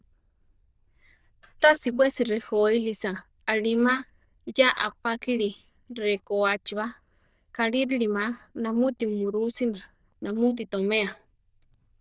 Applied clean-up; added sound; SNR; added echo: neural diffusion model UNIVERSE++.